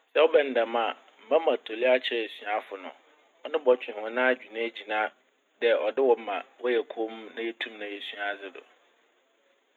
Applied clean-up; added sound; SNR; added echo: none; none; none; none.